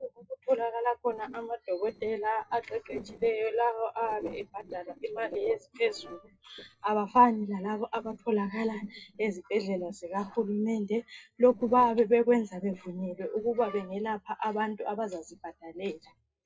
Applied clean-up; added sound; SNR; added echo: neural separator model SepFormer DNS4.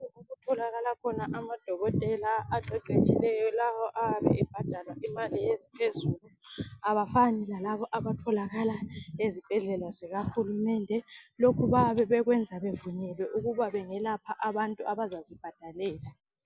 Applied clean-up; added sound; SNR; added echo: none; none; none; none.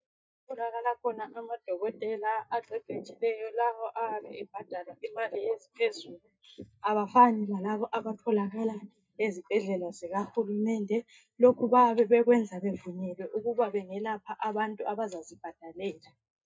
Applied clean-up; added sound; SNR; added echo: neural mask model DeepFilterNet 3.